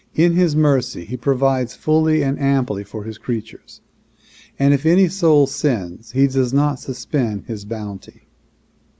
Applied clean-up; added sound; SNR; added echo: none; none; none; none.